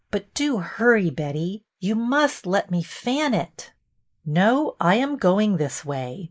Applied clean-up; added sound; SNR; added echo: neural mask model Resemble Enhance denoiser.